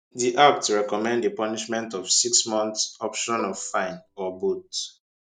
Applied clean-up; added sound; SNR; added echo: none; Bowed string instrument; 18 dB; none.